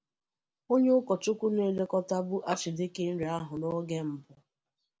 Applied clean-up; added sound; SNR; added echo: none; none; none; none.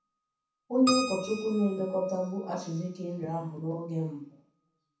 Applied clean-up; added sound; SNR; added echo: none; Keyboard (musical); 10 dB; reverberation time 0.7 s.